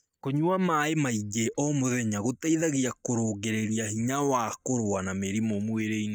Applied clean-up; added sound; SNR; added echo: neural mask model DeepFilterNet 3.